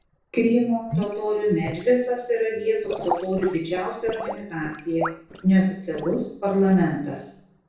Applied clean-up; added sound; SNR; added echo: neural separator model SepFormer DNS4.